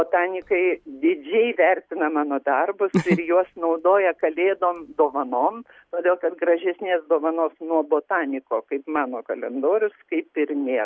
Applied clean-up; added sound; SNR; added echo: none; none; none; none.